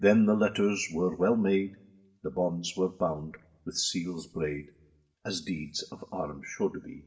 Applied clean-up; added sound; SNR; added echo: none; none; none; reverberation time 0.4 s.